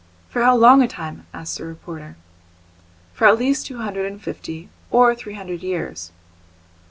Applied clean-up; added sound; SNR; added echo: none; none; none; none.